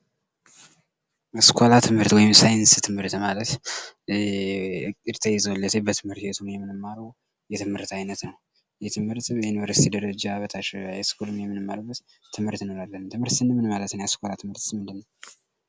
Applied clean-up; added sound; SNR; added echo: none; none; none; none.